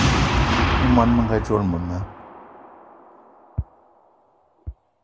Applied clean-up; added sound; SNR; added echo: none; Boom; -1 dB; none.